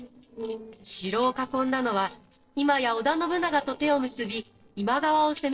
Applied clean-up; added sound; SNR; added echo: neural separator model SepFormer DNS4.